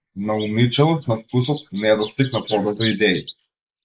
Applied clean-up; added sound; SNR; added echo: neural mask model Resemble Enhance denoiser.